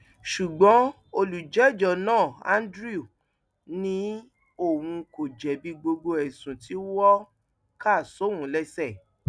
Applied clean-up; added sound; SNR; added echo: none; none; none; none.